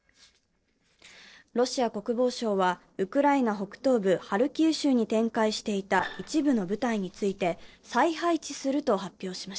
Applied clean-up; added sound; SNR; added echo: neural separator model SepFormer DNS4.